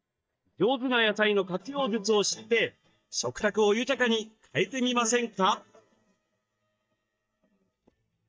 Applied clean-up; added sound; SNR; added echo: neural mask model DeepFilterNet 3.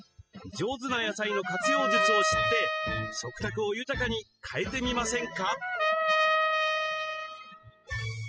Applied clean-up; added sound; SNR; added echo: classical method spectral subtraction.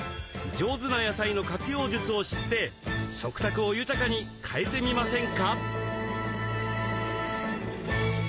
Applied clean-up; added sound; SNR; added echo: none; none; none; none.